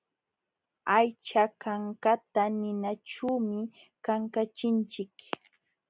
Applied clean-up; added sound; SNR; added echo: none; none; none; none.